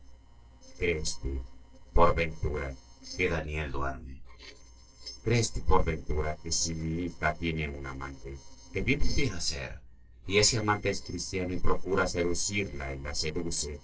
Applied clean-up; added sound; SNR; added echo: neural separator model SepFormer DNS4.